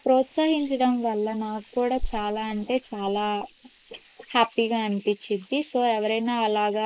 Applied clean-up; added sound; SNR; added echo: neural mask model Resemble Enhance denoiser.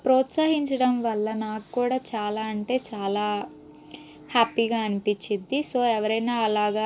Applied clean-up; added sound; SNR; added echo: none; none; none; none.